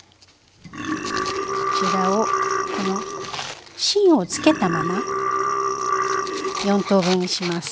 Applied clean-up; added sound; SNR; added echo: none; Burping, eructation; 1 dB; none.